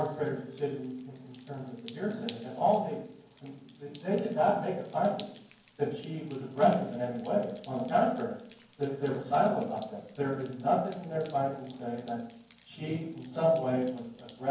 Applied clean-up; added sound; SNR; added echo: none; Drip; 18 dB; reverberation time 0.9 s.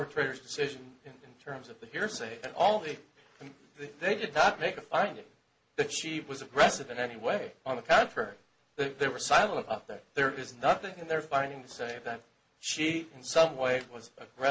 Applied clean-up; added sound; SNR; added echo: none; none; none; none.